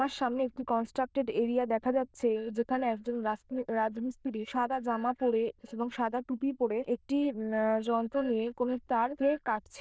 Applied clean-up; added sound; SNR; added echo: neural diffusion model UNIVERSE++.